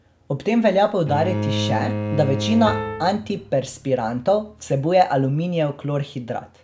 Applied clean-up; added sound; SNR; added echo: none; Piano + Bowed string instrument; 5 dB; none.